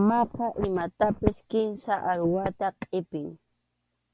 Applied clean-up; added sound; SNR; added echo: none; none; none; none.